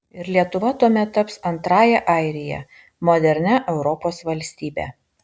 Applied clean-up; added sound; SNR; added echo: none; none; none; none.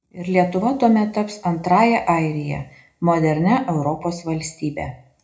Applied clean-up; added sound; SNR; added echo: none; none; none; reverberation time 0.4 s.